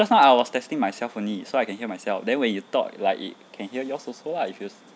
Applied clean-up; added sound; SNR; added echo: none; none; none; none.